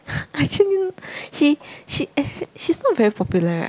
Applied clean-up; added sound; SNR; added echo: none; none; none; none.